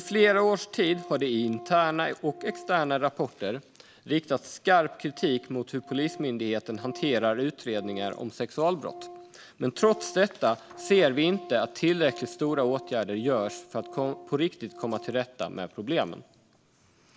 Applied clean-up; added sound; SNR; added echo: none; Organ; 19 dB; none.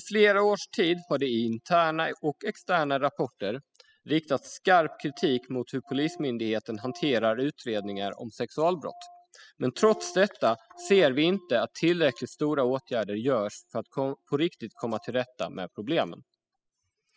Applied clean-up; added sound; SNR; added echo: classical method spectral subtraction.